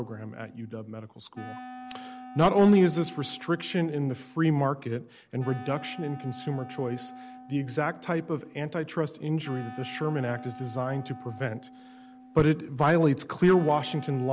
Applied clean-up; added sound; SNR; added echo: none; Wind instrument, woodwind instrument; 17 dB; none.